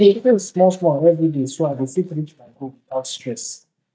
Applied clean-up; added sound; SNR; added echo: neural mask model DeepFilterNet 3.